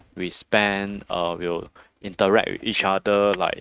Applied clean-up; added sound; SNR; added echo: neural mask model RNNoise.